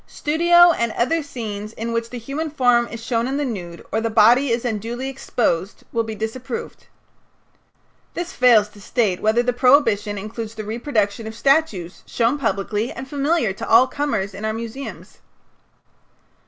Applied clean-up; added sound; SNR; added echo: none; none; none; none.